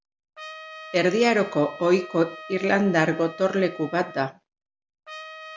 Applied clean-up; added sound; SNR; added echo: none; Trumpet; 17 dB; none.